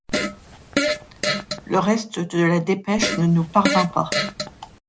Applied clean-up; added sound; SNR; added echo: none; Fart; 3 dB; none.